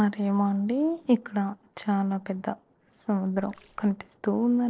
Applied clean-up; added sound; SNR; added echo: neural separator model SepFormer DNS4.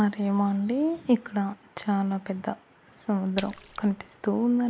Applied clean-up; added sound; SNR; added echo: none; Splash, splatter; 18 dB; none.